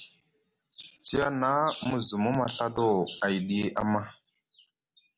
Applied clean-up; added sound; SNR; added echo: none; none; none; none.